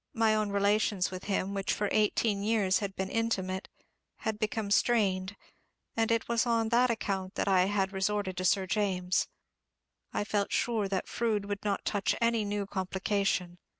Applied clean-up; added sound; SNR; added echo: none; none; none; none.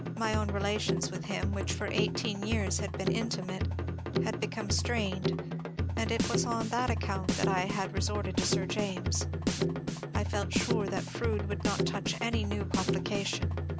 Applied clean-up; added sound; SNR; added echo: none; Drum kit; -3 dB; none.